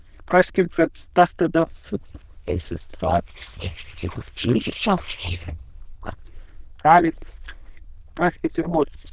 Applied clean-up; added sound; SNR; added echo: neural diffusion model UNIVERSE++.